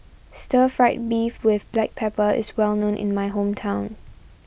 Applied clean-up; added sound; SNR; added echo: none; none; none; none.